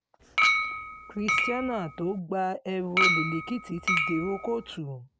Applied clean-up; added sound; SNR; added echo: none; Chink, clink; -4 dB; none.